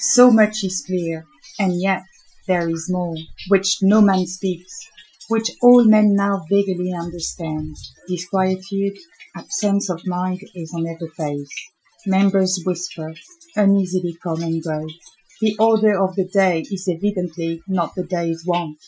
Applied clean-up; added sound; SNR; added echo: classical method Wiener filter.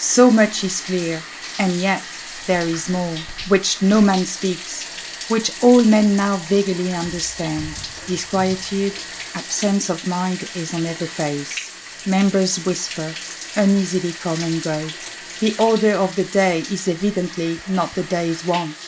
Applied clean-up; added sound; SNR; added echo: none; Bathtub (filling or washing); 13 dB; none.